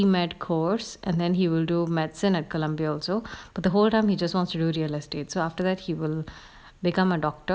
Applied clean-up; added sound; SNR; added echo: none; none; none; none.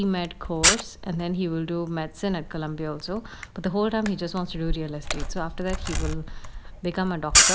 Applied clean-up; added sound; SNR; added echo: none; Camera; -1 dB; none.